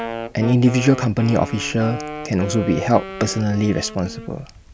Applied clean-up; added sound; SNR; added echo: none; Wind instrument, woodwind instrument; 12 dB; none.